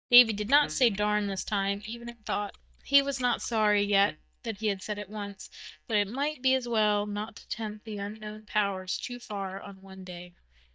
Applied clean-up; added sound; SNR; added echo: neural mask model DeepFilterNet 3.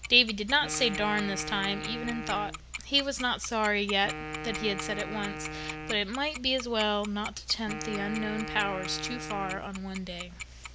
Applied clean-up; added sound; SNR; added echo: none; Tick-tock + Wind instrument, woodwind instrument; 9 dB; none.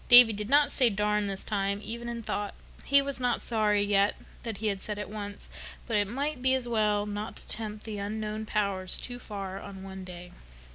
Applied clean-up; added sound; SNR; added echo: none; none; none; none.